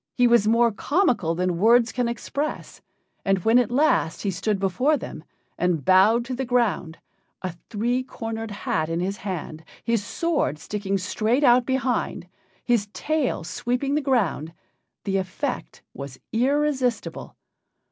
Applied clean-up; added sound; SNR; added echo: none; none; none; none.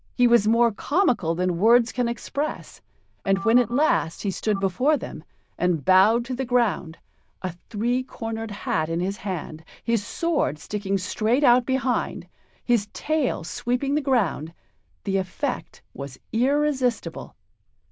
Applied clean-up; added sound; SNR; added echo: neural diffusion model UNIVERSE++.